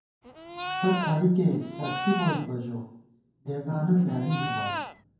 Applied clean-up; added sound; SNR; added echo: none; Livestock, farm animals, working animals; 5 dB; reverberation time 0.9 s.